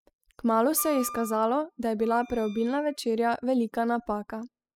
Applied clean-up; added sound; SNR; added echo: classical method spectral subtraction.